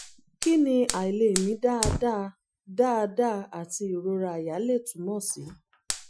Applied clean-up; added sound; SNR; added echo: classical method Wiener filter.